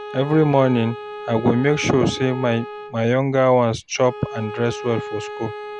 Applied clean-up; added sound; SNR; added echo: none; Bowed string instrument; 13 dB; none.